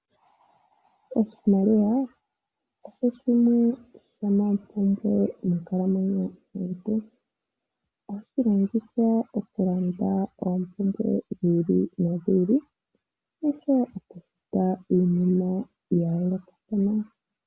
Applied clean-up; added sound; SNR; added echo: none; none; none; none.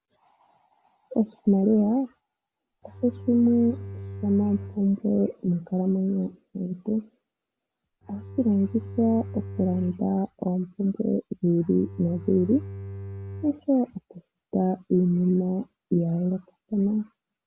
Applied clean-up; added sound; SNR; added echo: none; Bowed string instrument; 13 dB; none.